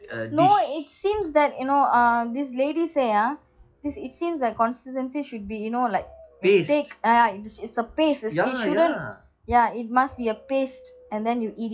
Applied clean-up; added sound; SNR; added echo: classical method log-MMSE.